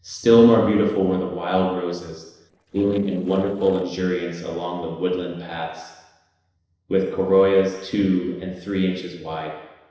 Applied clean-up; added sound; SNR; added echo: neural separator model SepFormer DNS4.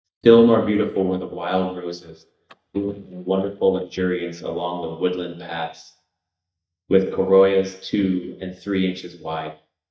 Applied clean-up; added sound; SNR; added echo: neural mask model DeepFilterNet 3.